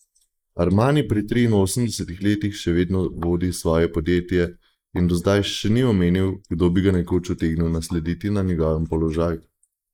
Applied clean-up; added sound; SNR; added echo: neural mask model Resemble Enhance denoiser.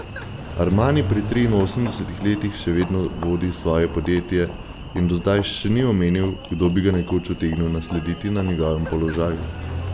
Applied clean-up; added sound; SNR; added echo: none; Engine; 10 dB; none.